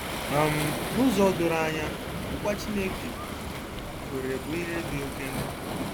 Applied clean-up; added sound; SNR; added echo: none; Waves, surf; 3 dB; none.